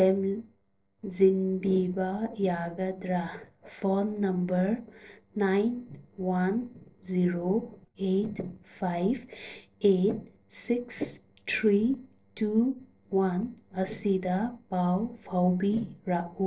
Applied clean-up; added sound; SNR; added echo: neural separator model SepFormer DNS4.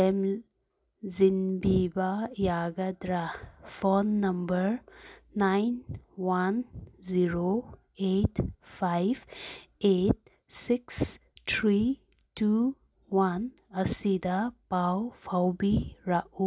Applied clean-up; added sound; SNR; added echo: none; none; none; none.